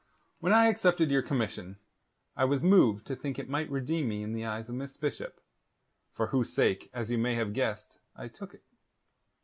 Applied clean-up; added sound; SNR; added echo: none; none; none; none.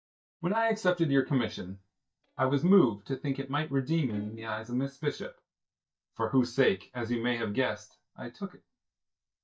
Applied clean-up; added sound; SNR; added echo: neural mask model DeepFilterNet 3.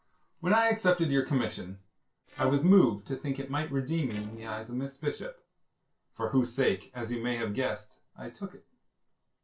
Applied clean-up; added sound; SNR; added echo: neural separator model SepFormer DNS4.